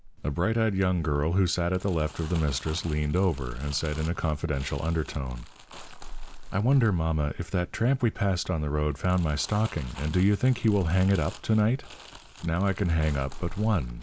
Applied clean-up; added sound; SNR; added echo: none; Crumpling, crinkling; 16 dB; none.